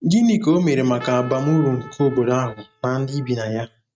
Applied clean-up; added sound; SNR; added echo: neural mask model RNNoise.